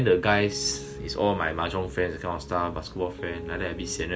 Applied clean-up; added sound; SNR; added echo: none; Piano; 14 dB; none.